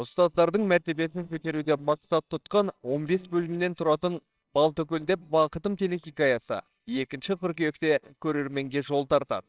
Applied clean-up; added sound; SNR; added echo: neural separator model SepFormer WHAMR!.